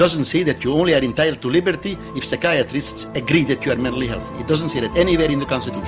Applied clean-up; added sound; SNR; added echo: none; none; none; none.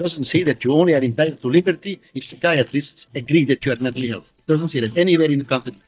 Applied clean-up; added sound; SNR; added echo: neural mask model DeepFilterNet 3.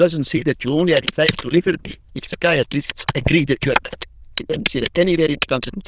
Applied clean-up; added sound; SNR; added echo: neural diffusion model UNIVERSE++.